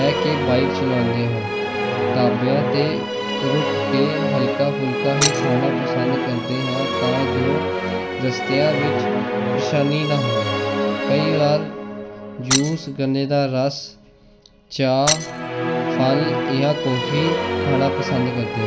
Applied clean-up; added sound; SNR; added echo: none; Shatter + Musical instrument; 0 dB; none.